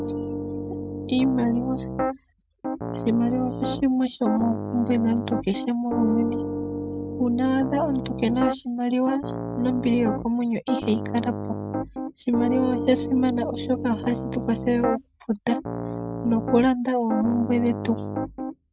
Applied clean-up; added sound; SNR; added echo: none; Piano; 5 dB; none.